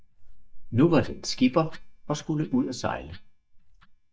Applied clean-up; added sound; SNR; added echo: neural mask model DeepFilterNet 3.